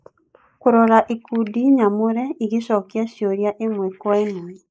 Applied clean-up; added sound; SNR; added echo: neural mask model Resemble Enhance denoiser.